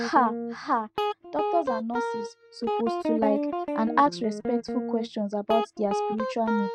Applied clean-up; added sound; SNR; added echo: neural mask model RNNoise.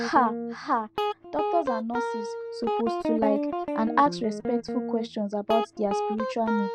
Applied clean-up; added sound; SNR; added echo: none; Guitar; 2 dB; none.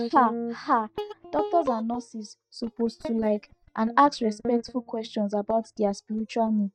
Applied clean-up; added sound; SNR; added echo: neural mask model DeepFilterNet 3.